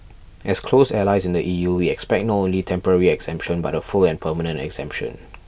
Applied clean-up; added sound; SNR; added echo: none; none; none; none.